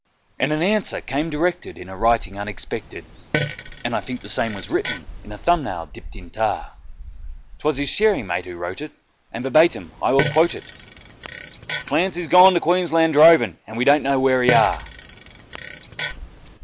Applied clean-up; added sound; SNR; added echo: none; Fart; 8 dB; none.